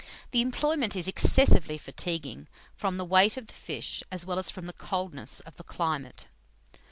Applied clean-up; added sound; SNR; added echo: none; none; none; none.